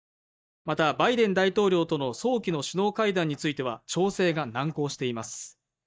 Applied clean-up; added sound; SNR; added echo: neural mask model DeepFilterNet 3.